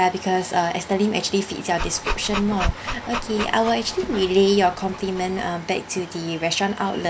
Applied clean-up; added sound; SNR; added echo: none; Dog; 8 dB; none.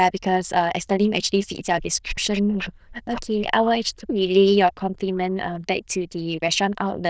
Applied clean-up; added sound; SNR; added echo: neural diffusion model UNIVERSE++.